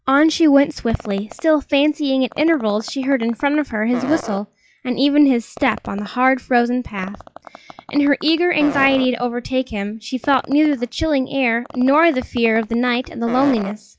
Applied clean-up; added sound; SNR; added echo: classical method log-MMSE.